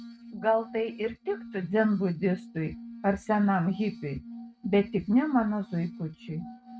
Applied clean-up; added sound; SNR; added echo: neural mask model RNNoise.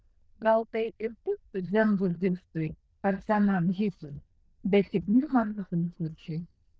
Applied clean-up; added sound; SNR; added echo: neural diffusion model UNIVERSE++.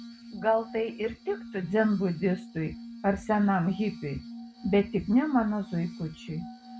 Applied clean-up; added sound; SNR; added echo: none; Glass; 15 dB; none.